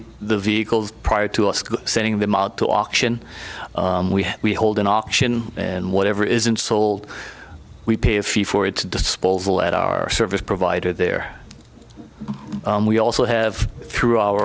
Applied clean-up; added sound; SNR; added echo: none; none; none; none.